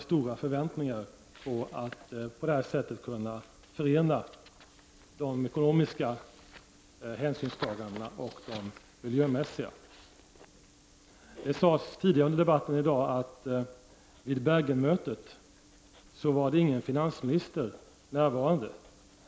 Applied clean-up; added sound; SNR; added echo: none; none; none; none.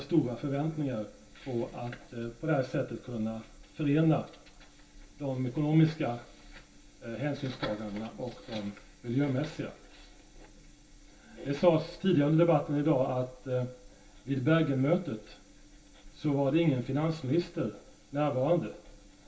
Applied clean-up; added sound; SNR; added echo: none; none; none; reverberation time 0.2 s.